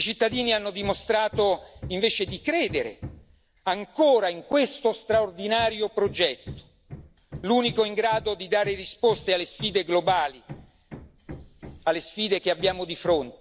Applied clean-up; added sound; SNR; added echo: none; Hammer; 18 dB; none.